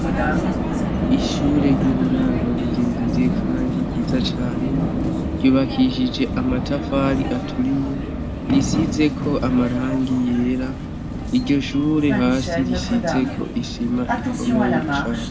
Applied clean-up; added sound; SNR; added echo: none; Vehicle; 1 dB; reverberation time 1.3 s.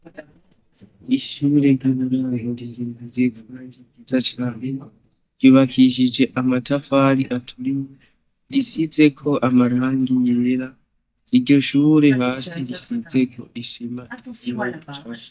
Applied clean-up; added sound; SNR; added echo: neural mask model DeepFilterNet 3.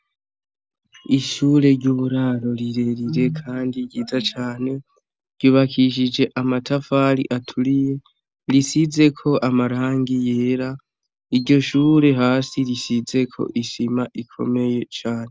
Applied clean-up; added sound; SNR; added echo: none; none; none; none.